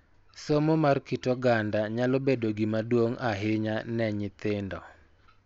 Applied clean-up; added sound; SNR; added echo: none; none; none; none.